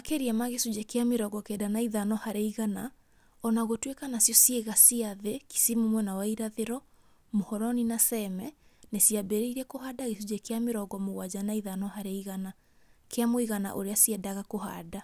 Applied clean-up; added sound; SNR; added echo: none; none; none; none.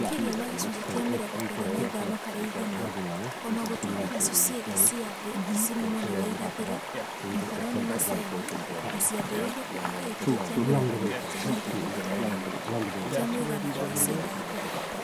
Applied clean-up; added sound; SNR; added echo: none; Chatter / Stream; -2 dB; none.